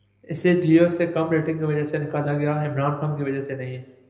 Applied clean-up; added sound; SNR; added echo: none; none; none; reverberation time 0.9 s.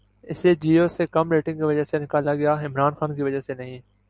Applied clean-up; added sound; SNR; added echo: none; none; none; none.